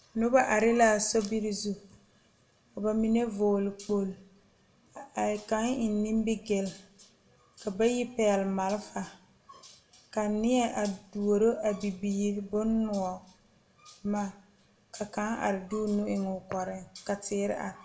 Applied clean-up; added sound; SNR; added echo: none; none; none; reverberation time 0.4 s.